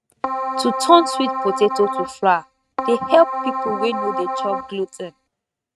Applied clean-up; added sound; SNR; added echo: neural mask model RNNoise.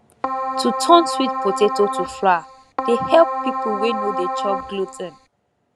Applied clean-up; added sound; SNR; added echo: none; Keyboard (musical); 4 dB; none.